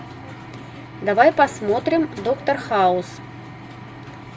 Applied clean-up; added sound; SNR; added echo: none; none; none; none.